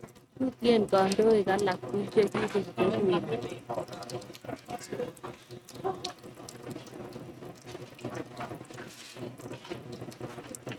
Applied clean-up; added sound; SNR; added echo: neural mask model RNNoise.